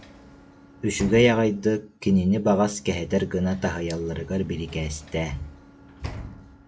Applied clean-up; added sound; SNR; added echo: none; Sliding door / Slam; 18 dB; none.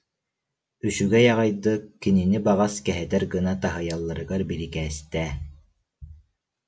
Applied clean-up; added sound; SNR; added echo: none; none; none; none.